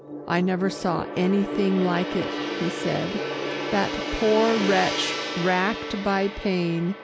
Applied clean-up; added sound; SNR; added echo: none; Gong; 5 dB; none.